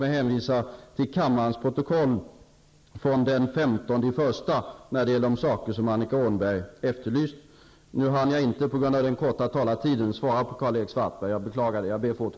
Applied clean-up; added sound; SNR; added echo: none; none; none; none.